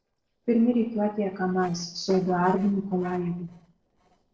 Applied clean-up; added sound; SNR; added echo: neural separator model SepFormer DNS4.